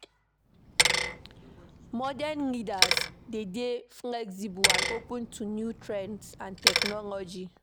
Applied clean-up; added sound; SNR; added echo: none; Bicycle; -4 dB; none.